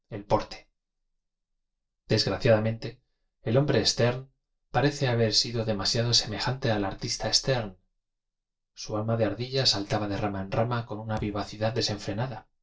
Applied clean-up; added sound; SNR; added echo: neural separator model SepFormer DNS4.